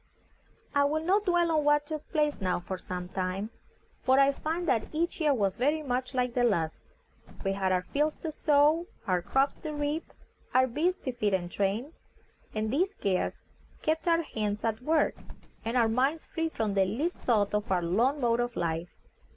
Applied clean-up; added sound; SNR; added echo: none; Bird; 15 dB; none.